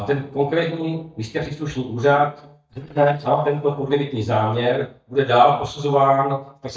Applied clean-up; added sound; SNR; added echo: neural mask model DeepFilterNet 3.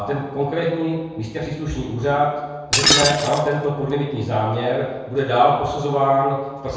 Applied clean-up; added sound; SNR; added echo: none; Shatter; 2 dB; reverberation time 1.2 s.